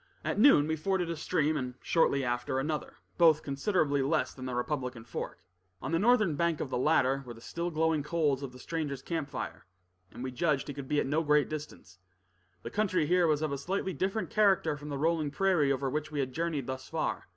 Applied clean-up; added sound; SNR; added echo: none; none; none; none.